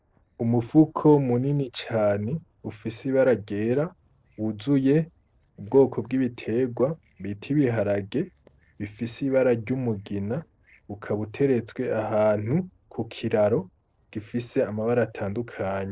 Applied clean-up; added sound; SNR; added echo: neural separator model SepFormer DNS4.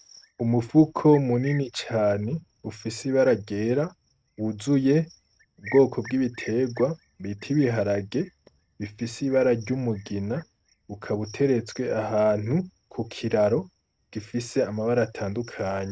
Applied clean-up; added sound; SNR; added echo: neural mask model RNNoise.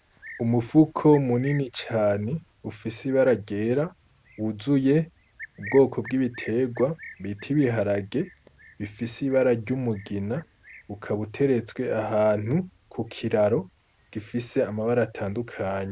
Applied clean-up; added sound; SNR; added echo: none; Cricket; 19 dB; none.